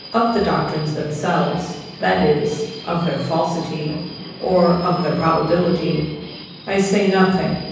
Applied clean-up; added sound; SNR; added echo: none; Subway, metro, underground; 16 dB; reverberation time 1.1 s.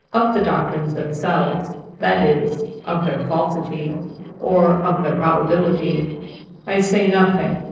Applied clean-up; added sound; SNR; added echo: neural separator model SepFormer DNS4.